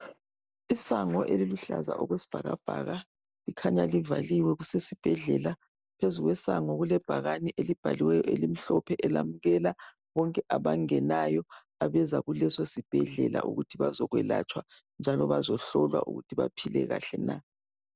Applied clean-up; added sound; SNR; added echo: none; none; none; none.